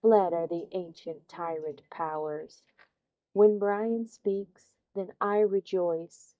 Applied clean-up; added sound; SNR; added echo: neural mask model DeepFilterNet 3.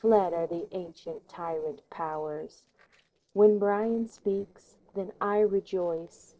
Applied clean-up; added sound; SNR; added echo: neural separator model SepFormer DNS4.